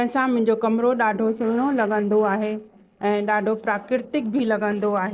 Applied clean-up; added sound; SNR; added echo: neural separator model SepFormer DNS4.